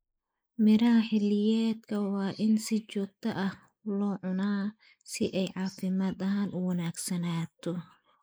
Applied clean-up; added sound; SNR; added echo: neural mask model Resemble Enhance denoiser.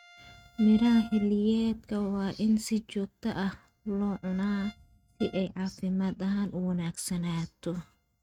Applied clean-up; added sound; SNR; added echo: neural mask model RNNoise.